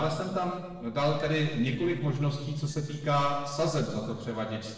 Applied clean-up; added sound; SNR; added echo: neural separator model SepFormer DNS4.